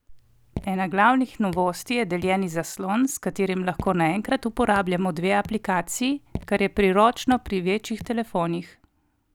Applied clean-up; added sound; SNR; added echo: none; Raindrop / Drip; 18 dB; none.